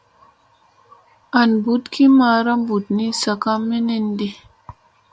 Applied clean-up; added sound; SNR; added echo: none; none; none; none.